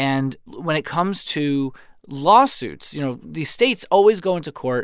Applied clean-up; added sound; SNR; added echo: none; none; none; none.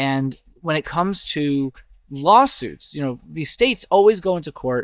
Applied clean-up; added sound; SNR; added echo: neural mask model DeepFilterNet 3.